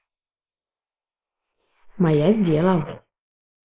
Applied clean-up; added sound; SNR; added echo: neural mask model Resemble Enhance denoiser.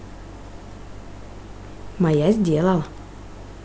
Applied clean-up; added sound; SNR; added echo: none; none; none; none.